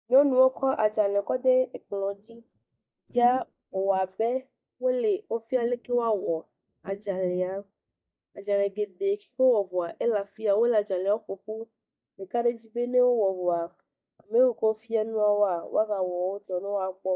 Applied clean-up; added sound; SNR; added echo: neural mask model DeepFilterNet 3.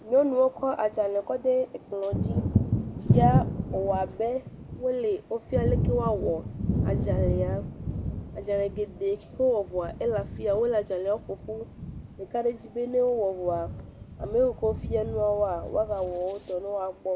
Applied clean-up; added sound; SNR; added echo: none; Thunder; 3 dB; none.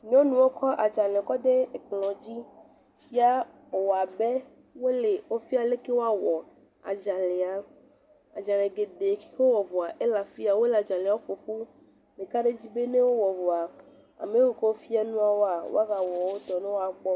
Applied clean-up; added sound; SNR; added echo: none; none; none; none.